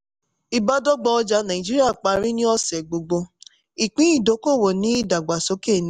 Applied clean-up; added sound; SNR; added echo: none; none; none; none.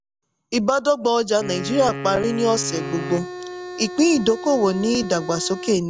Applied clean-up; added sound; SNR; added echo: none; Wind instrument, woodwind instrument + Organ; 10 dB; none.